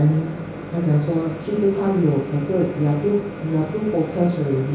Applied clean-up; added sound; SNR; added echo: none; Microwave oven; 12 dB; reverberation time 0.6 s.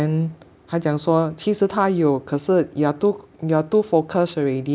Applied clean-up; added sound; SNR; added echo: none; none; none; none.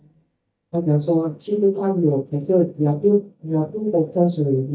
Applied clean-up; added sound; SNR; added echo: neural mask model DeepFilterNet 3.